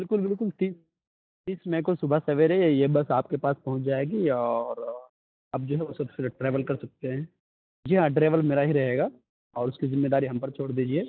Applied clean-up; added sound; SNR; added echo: neural mask model DeepFilterNet 3.